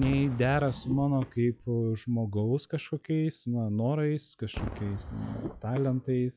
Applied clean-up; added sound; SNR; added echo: classical method log-MMSE.